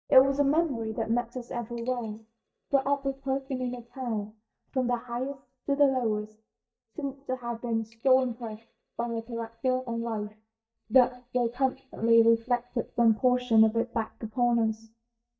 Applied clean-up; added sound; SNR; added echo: neural mask model DeepFilterNet 3.